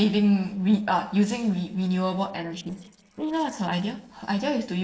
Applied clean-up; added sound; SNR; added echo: neural separator model SepFormer DNS4.